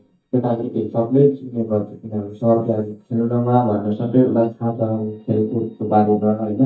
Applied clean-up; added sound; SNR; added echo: neural mask model DeepFilterNet 3.